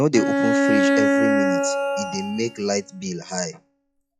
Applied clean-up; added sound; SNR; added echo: classical method log-MMSE.